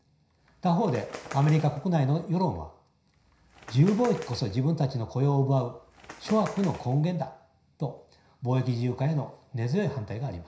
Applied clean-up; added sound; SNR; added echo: none; Bird; 19 dB; reverberation time 0.5 s.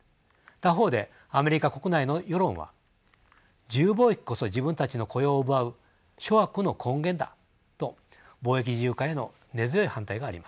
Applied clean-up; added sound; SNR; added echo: none; none; none; none.